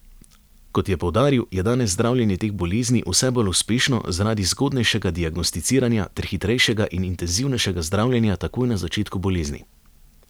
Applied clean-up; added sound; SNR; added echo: none; none; none; none.